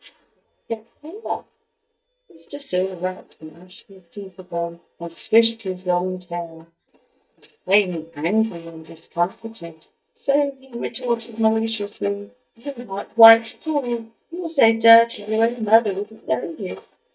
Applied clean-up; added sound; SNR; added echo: neural mask model DeepFilterNet 3.